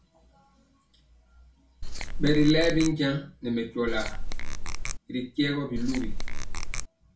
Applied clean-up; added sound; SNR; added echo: none; Squeak / Tools; -3 dB; reverberation time 0.2 s.